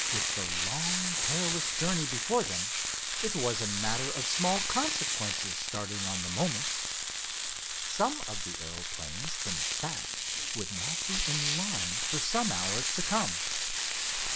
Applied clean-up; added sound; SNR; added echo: none; Frying (food); -4 dB; none.